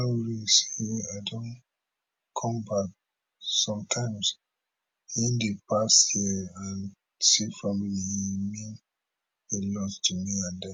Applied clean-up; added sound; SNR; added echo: none; none; none; none.